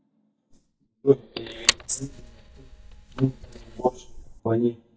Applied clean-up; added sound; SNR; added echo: neural mask model DeepFilterNet 3.